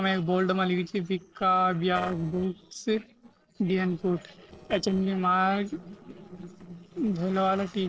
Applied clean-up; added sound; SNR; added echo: neural separator model SepFormer DNS4.